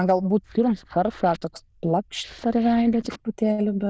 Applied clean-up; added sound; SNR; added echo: neural diffusion model UNIVERSE++.